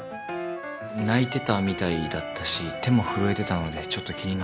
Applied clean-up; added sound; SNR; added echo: none; Wind instrument, woodwind instrument + Organ; 11 dB; none.